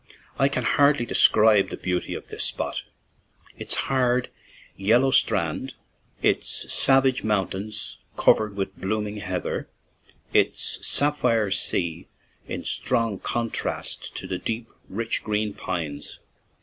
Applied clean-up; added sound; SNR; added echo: none; none; none; none.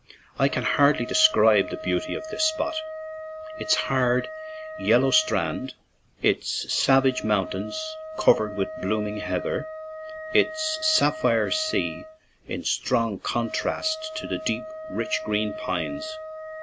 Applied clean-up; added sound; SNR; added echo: none; Wind instrument, woodwind instrument; 11 dB; none.